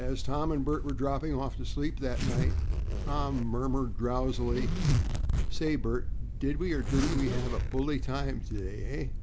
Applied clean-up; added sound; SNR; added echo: none; Zipper (clothing); -3 dB; none.